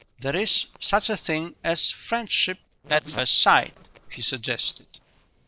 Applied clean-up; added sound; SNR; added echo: neural separator model SepFormer DNS4.